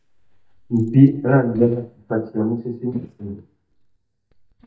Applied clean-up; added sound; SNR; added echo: neural mask model DeepFilterNet 3.